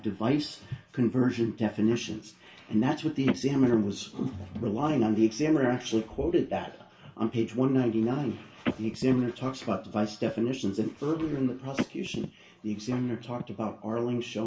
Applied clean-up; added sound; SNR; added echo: none; Telephone; 11 dB; reverberation time 0.3 s.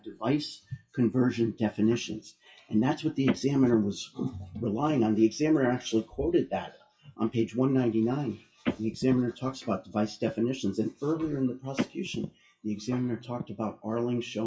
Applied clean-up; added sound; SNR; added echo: classical method WPE with log-MMSE.